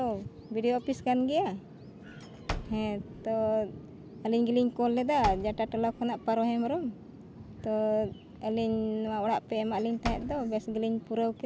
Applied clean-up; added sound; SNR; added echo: none; Slam / Wood; 12 dB; none.